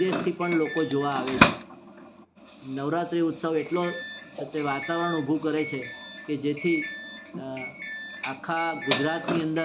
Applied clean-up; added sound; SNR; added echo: none; Doorbell; 3 dB; none.